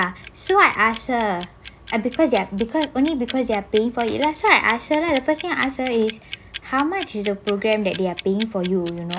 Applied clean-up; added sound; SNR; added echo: none; Clock; 13 dB; none.